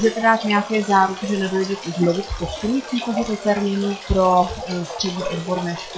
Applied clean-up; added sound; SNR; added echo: classical method log-MMSE.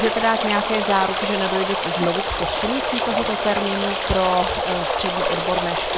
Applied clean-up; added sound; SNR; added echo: none; Stream; -1 dB; none.